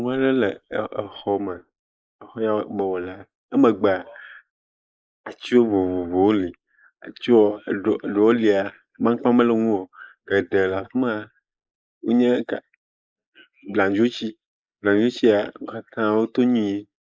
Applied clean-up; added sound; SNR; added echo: neural mask model Resemble Enhance denoiser.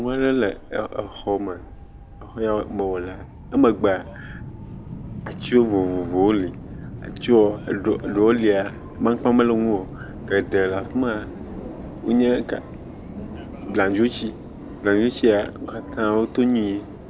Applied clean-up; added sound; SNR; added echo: none; Subway, metro, underground; 14 dB; none.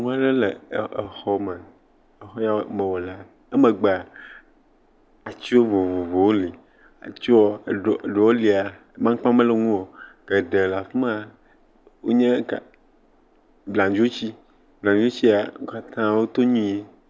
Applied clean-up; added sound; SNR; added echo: none; none; none; none.